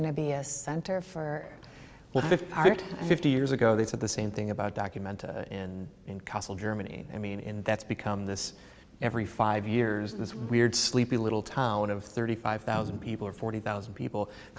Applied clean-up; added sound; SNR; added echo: none; none; none; none.